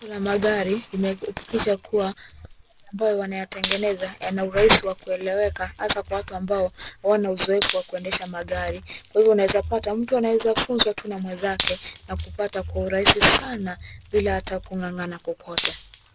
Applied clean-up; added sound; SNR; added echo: none; Wood; 14 dB; none.